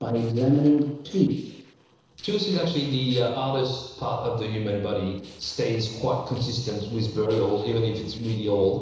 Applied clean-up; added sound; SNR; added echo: neural separator model SepFormer DNS4.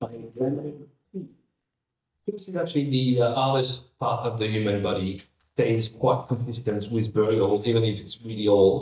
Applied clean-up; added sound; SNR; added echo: neural mask model DeepFilterNet 3.